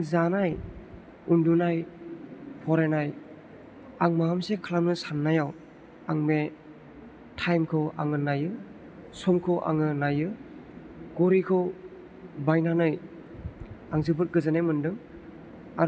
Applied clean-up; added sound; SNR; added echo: none; none; none; none.